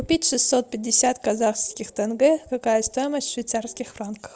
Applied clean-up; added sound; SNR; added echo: none; none; none; none.